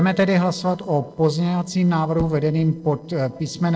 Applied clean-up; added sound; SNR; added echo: neural separator model SepFormer DNS4.